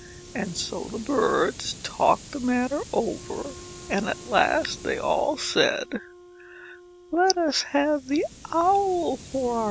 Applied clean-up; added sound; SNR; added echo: none; Wind instrument, woodwind instrument + Hiss; 17 dB; none.